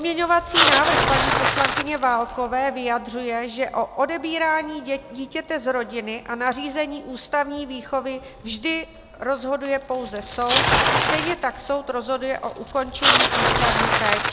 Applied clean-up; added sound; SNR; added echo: none; Bicycle; 0 dB; none.